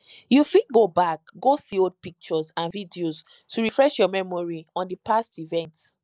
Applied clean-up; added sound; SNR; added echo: neural mask model Resemble Enhance denoiser.